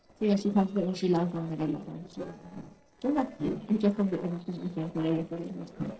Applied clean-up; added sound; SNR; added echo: neural separator model SepFormer DNS4.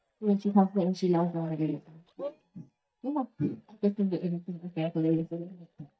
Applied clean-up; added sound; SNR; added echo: neural mask model DeepFilterNet 3.